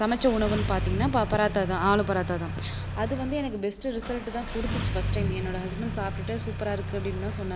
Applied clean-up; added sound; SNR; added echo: none; Engine starting; 3 dB; none.